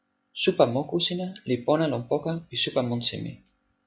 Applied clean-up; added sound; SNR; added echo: none; none; none; none.